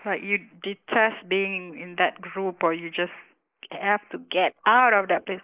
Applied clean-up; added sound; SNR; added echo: neural mask model Resemble Enhance denoiser.